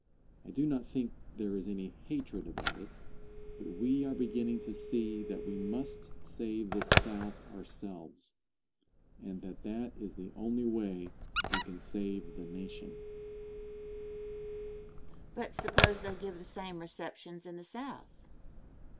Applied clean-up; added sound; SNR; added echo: none; Squeak + Telephone; 0 dB; none.